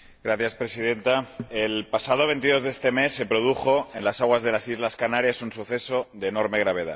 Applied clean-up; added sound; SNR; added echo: none; none; none; none.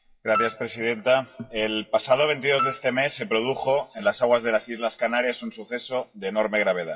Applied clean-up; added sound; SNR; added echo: classical method WPE with log-MMSE.